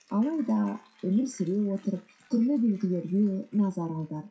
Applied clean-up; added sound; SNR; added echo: classical method WPE with log-MMSE.